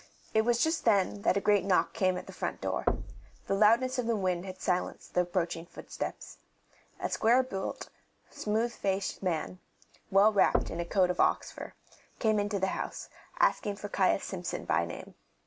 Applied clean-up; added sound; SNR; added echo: none; Knock / Wood; 8 dB; none.